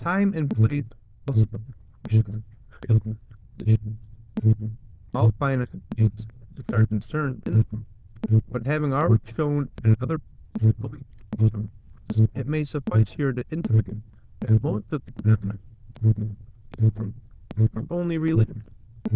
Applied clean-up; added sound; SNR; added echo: neural diffusion model UNIVERSE++.